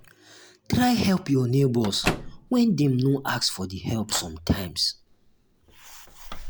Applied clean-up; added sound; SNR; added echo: none; Microwave oven; 12 dB; none.